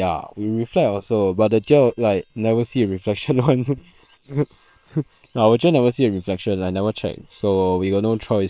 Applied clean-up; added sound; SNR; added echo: neural separator model SepFormer WHAM!.